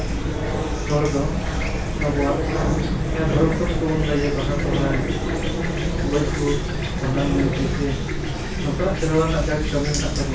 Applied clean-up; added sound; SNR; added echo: none; Chirp, tweet / Fowl; -2 dB; reverberation time 0.2 s.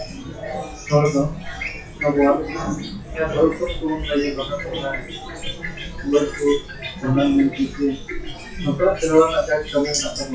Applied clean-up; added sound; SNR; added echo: classical method WPE with log-MMSE.